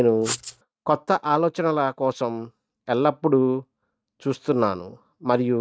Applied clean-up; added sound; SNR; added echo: neural mask model RNNoise.